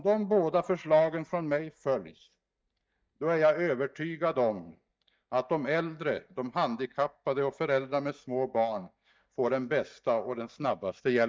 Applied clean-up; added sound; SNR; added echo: neural mask model DeepFilterNet 3.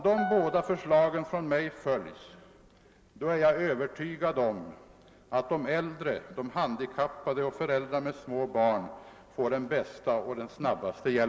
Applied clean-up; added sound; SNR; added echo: none; Piano; 9 dB; reverberation time 1.0 s.